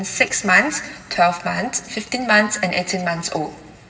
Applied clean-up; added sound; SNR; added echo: none; none; none; reverberation time 2.9 s.